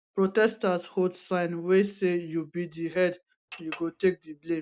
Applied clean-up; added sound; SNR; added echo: none; Chink, clink; 18 dB; none.